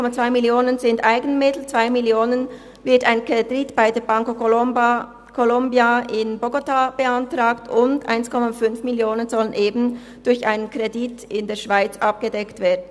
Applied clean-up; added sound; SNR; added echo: none; none; none; none.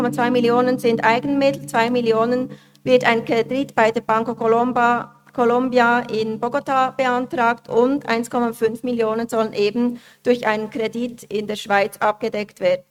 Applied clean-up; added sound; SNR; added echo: neural mask model RNNoise.